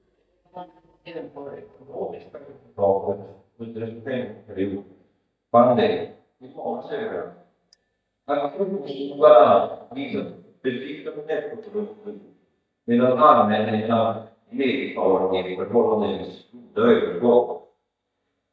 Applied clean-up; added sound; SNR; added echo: neural mask model DeepFilterNet 3.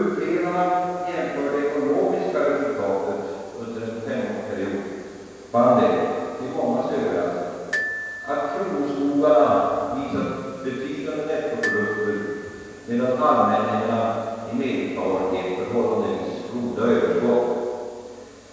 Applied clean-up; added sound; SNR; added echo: none; Glockenspiel; 11 dB; reverberation time 1.9 s.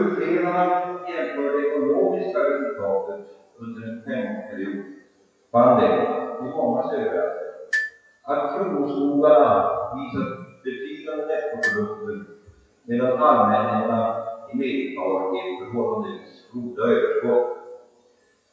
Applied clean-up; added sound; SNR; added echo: classical method WPE with log-MMSE.